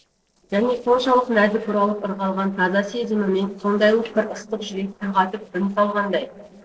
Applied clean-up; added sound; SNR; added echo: neural separator model SepFormer DNS4.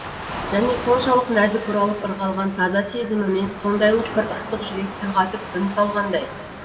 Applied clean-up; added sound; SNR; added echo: none; Waves, surf; 11 dB; reverberation time 2.6 s.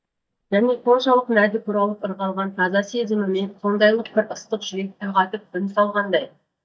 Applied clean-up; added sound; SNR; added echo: neural mask model DeepFilterNet 3.